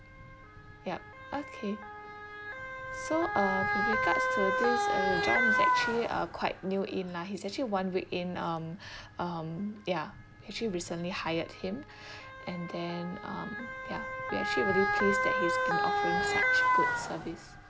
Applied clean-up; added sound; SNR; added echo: none; Motor vehicle (road) / Siren; -2 dB; none.